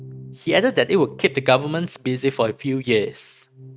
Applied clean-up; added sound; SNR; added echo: neural mask model RNNoise.